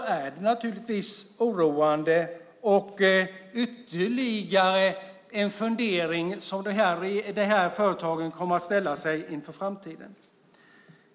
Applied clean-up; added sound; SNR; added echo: none; none; none; none.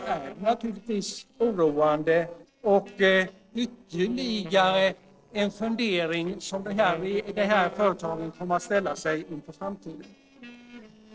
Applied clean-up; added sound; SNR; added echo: neural separator model SepFormer DNS4.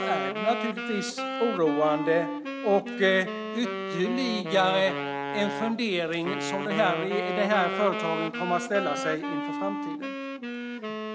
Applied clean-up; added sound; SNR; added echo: none; Wind instrument, woodwind instrument; 4 dB; none.